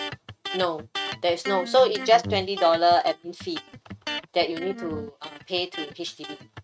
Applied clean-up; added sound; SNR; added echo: neural mask model RNNoise.